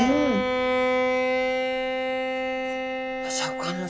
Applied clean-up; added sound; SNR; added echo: none; Bowed string instrument; -5 dB; none.